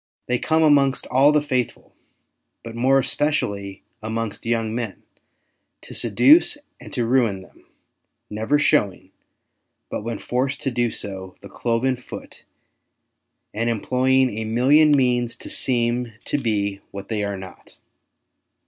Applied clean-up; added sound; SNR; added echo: none; Chime; 10 dB; none.